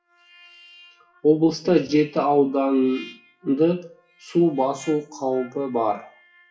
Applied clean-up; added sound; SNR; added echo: classical method WPE with log-MMSE.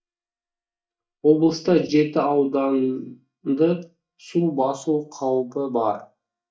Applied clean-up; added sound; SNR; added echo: neural mask model DeepFilterNet 3.